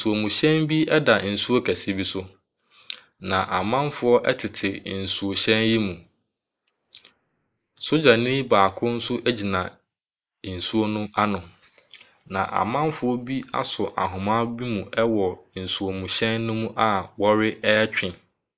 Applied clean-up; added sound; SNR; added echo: neural mask model Resemble Enhance denoiser.